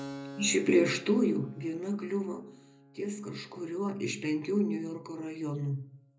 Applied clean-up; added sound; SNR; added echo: none; Keyboard (musical); 18 dB; reverberation time 0.4 s.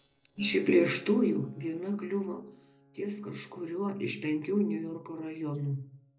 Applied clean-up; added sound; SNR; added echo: neural separator model SepFormer DNS4.